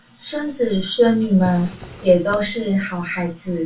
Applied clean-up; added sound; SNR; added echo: none; Drawer open or close; 19 dB; reverberation time 0.2 s.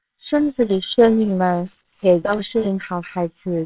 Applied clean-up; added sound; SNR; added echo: neural separator model SepFormer WHAMR!.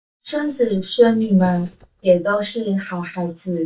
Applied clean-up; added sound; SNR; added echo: neural mask model DeepFilterNet 3.